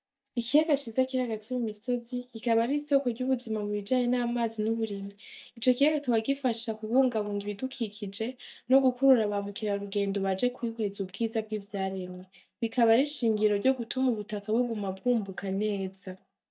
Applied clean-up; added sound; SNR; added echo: neural mask model DeepFilterNet 3.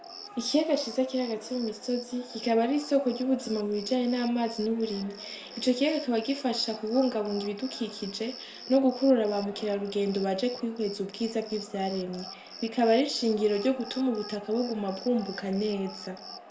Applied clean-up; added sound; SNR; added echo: none; Cricket; 16 dB; reverberation time 0.9 s.